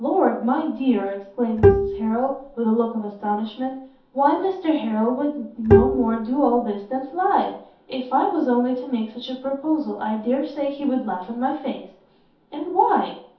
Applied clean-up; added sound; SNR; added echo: none; Bowed string instrument; -3 dB; reverberation time 0.5 s.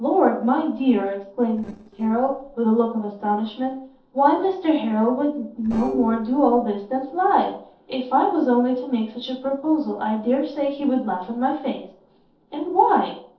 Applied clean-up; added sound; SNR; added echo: neural separator model SepFormer DNS4.